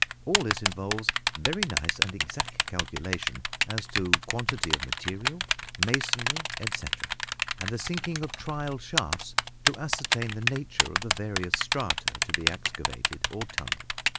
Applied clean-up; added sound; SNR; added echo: none; Typing; -5 dB; none.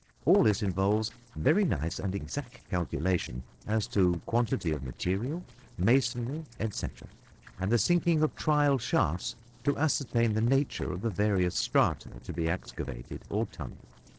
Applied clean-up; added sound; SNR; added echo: neural separator model SepFormer DNS4.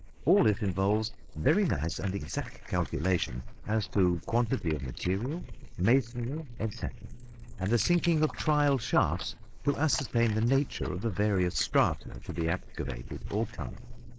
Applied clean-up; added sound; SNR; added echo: neural mask model Resemble Enhance denoiser.